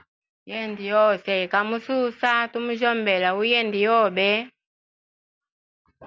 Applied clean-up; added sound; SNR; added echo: none; none; none; none.